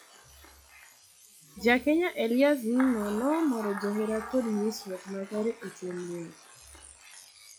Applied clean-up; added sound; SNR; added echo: classical method log-MMSE.